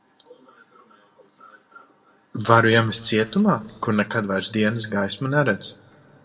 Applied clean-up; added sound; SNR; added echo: none; Keys jangling; 18 dB; reverberation time 1.4 s.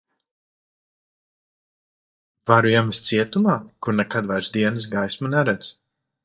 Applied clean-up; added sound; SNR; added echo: neural mask model DeepFilterNet 3.